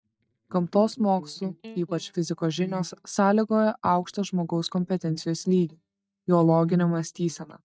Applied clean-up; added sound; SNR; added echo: neural mask model DeepFilterNet 3.